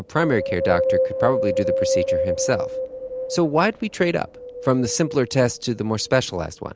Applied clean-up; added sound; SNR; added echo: none; Wind; 2 dB; none.